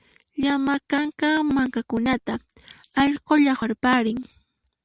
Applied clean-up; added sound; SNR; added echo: none; none; none; none.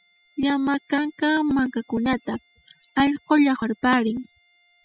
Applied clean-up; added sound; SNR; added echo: classical method spectral subtraction.